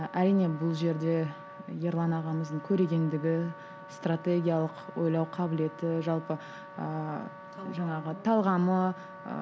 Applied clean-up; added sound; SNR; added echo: none; Wind instrument, woodwind instrument; 17 dB; none.